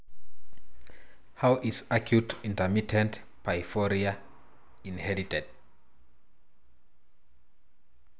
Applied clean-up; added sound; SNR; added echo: none; none; none; none.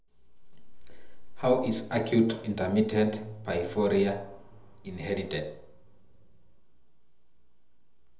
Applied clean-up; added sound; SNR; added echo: none; none; none; reverberation time 0.8 s.